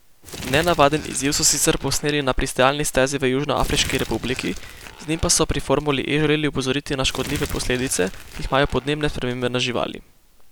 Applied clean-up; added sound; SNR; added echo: none; Crumpling, crinkling; 15 dB; none.